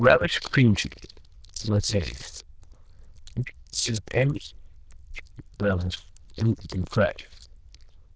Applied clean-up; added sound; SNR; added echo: neural diffusion model UNIVERSE++.